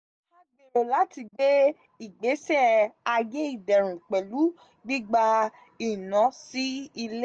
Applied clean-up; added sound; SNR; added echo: none; none; none; none.